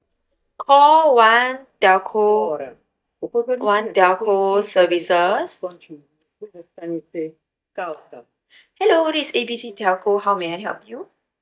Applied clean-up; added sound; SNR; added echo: neural mask model DeepFilterNet 3.